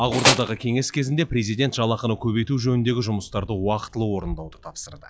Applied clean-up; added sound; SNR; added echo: classical method log-MMSE.